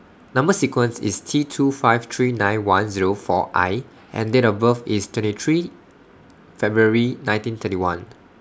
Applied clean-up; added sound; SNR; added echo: none; none; none; none.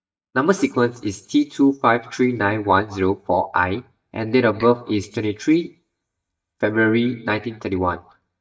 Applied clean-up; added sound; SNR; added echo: neural mask model DeepFilterNet 3.